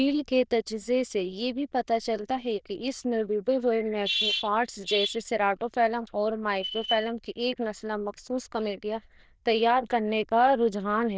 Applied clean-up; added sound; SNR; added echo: neural diffusion model UNIVERSE++.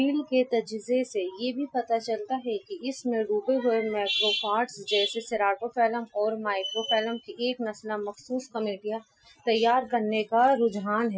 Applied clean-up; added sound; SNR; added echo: classical method Wiener filter.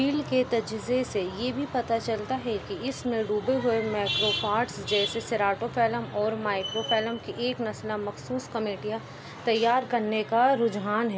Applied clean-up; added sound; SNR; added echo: none; none; none; none.